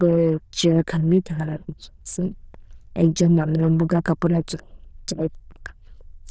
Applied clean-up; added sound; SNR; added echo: neural diffusion model UNIVERSE++.